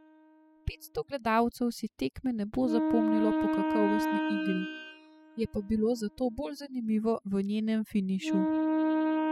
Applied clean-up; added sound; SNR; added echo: classical method spectral subtraction.